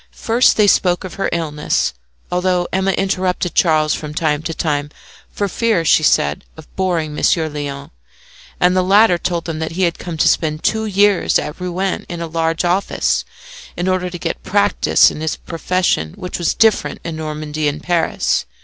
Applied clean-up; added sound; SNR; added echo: none; none; none; none.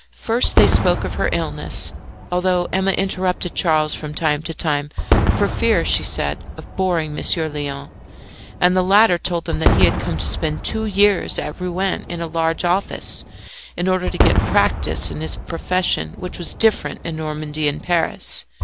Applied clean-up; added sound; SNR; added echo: none; Fireworks; 4 dB; none.